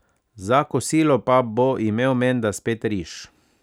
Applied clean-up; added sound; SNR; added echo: none; none; none; none.